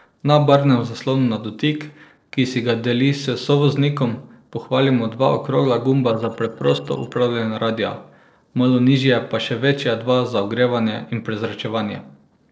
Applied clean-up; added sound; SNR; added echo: neural separator model SepFormer DNS4.